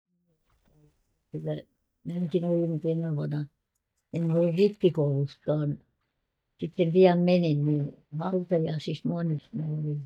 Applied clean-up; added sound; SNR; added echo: neural mask model DeepFilterNet 3.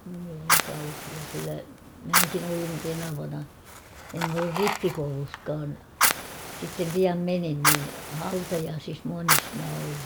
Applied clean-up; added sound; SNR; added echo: none; Fire; -1 dB; none.